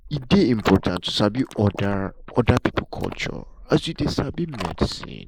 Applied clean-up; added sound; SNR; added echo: neural mask model Resemble Enhance denoiser.